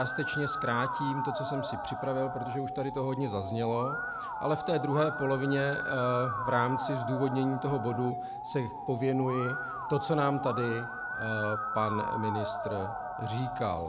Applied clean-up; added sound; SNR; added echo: none; Musical instrument; 4 dB; none.